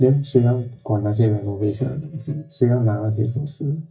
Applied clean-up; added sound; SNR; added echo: neural mask model DeepFilterNet 3.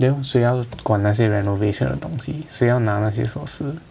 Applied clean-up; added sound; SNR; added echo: none; none; none; none.